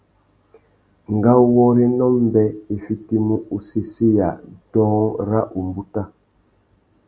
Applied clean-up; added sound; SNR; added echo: none; none; none; none.